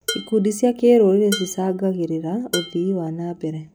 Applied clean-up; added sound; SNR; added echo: none; Dishes, pots, and pans; 13 dB; none.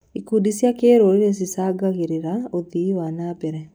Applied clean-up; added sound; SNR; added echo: none; none; none; none.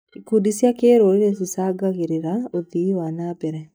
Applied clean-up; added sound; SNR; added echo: neural mask model DeepFilterNet 3.